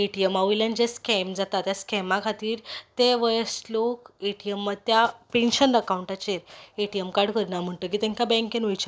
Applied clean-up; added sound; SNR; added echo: none; none; none; none.